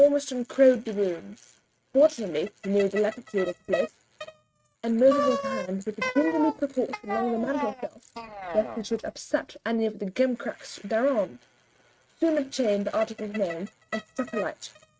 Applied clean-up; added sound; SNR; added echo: neural mask model RNNoise.